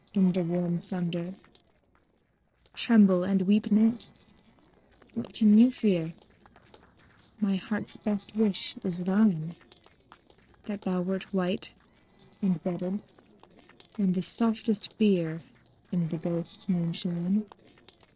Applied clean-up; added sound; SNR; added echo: neural separator model SepFormer DNS4.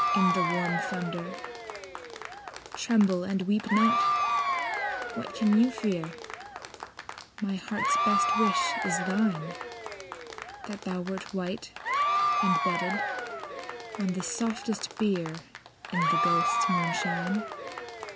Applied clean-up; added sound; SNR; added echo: none; Applause / Crowd / Cheering; 0 dB; none.